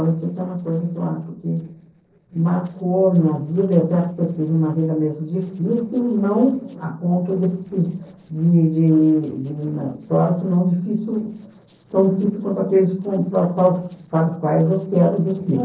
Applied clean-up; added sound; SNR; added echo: neural separator model SepFormer DNS4.